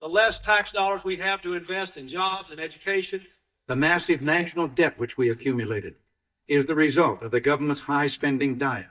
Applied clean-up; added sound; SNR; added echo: neural mask model DeepFilterNet 3.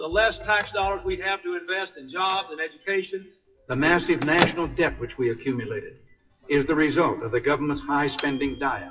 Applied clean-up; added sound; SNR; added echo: classical method WPE with log-MMSE.